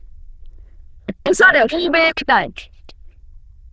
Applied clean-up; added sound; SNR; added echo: neural diffusion model UNIVERSE++.